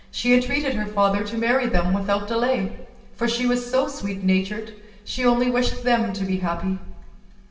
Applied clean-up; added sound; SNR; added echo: none; none; none; reverberation time 0.9 s.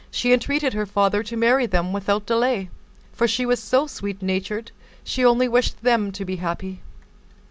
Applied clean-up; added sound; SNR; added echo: none; none; none; none.